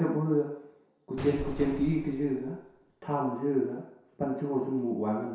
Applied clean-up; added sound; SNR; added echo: none; Explosion; 12 dB; reverberation time 0.7 s.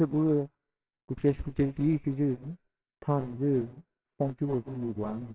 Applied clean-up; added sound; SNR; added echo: neural separator model SepFormer WHAMR!.